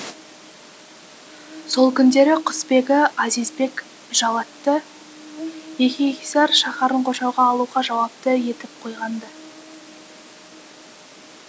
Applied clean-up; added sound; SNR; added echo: none; Buzz; 19 dB; none.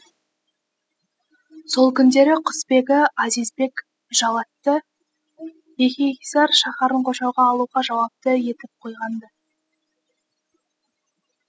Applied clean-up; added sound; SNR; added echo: classical method spectral subtraction.